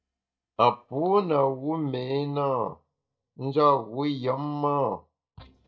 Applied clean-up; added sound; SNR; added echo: neural mask model DeepFilterNet 3.